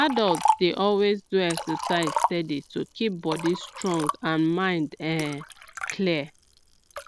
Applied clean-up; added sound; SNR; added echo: none; Liquid; 6 dB; none.